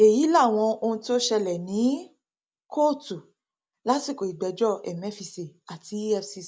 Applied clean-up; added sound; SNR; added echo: none; none; none; none.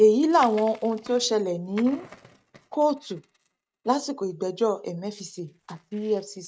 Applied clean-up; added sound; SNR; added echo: neural mask model RNNoise.